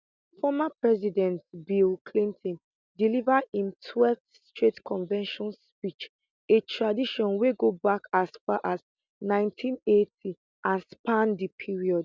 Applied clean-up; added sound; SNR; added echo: none; none; none; none.